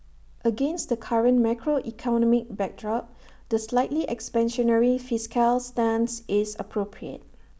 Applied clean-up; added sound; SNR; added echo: none; none; none; none.